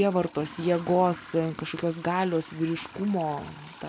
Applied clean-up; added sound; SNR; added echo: none; Trickle, dribble / Toilet flush; 18 dB; none.